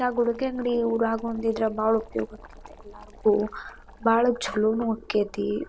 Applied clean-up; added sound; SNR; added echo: none; Boiling; 19 dB; none.